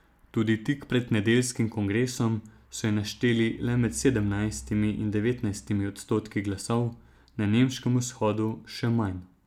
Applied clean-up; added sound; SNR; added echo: none; none; none; none.